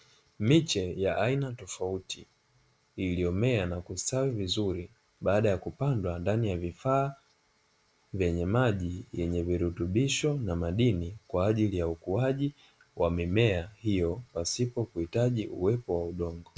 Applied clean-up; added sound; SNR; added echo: none; none; none; none.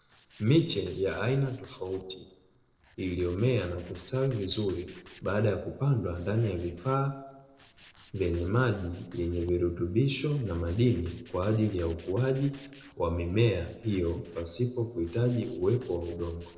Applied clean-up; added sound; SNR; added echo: neural separator model SepFormer DNS4.